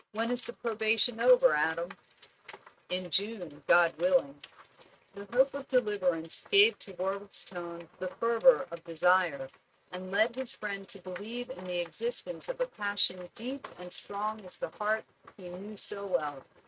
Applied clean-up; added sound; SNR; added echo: neural mask model RNNoise.